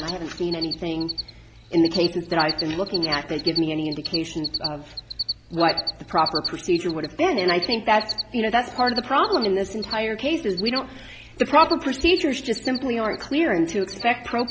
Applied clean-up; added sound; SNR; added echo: none; Cricket; 10 dB; none.